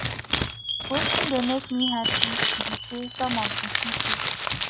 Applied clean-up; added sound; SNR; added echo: none; Chime + Crumpling, crinkling; -4 dB; none.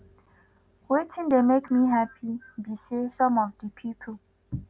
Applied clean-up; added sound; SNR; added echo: none; none; none; none.